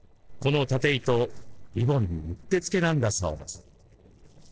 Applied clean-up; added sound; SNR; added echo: neural separator model SepFormer DNS4.